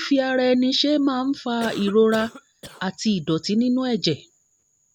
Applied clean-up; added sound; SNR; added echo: none; Cough; 17 dB; none.